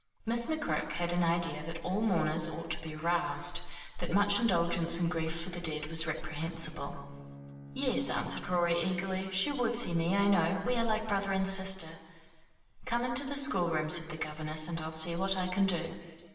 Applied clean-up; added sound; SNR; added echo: none; Bowed string instrument; 19 dB; reverberation time 1.3 s.